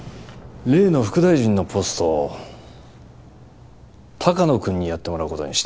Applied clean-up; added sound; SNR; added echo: none; none; none; none.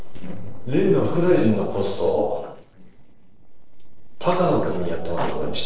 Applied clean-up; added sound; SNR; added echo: neural separator model SepFormer DNS4.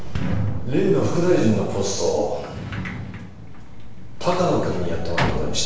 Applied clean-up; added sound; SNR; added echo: none; Sliding door; 9 dB; reverberation time 0.9 s.